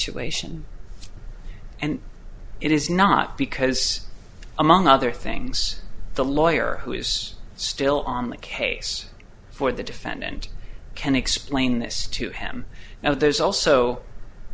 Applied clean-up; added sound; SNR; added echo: none; none; none; none.